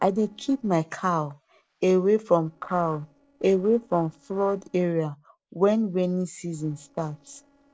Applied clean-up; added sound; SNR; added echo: neural separator model SepFormer DNS4.